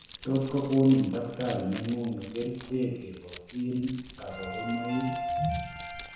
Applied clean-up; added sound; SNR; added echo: none; Keys jangling; 12 dB; reverberation time 1.0 s.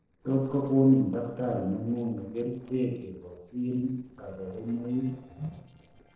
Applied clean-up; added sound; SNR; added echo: neural separator model SepFormer DNS4.